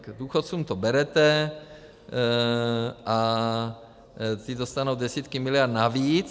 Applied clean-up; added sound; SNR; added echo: none; none; none; none.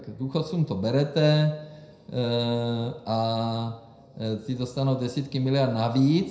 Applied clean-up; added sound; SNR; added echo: none; none; none; reverberation time 0.4 s.